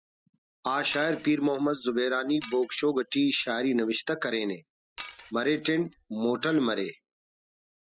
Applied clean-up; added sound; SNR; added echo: classical method spectral subtraction.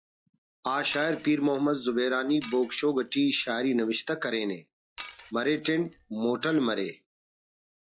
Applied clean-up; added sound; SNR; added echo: classical method log-MMSE.